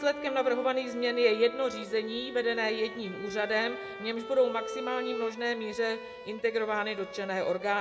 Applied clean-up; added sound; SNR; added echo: none; Bowed string instrument; 11 dB; reverberation time 1.0 s.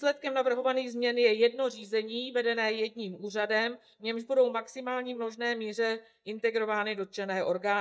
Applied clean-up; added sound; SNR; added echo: neural mask model DeepFilterNet 3.